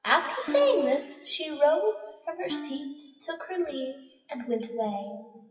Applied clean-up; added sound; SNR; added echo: classical method WPE with log-MMSE.